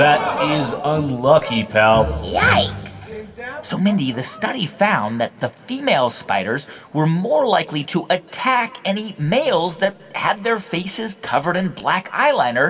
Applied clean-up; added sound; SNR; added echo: none; none; none; reverberation time 2.1 s.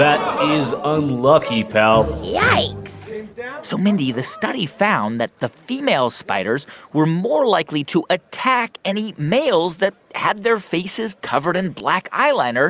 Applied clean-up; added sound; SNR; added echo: none; none; none; none.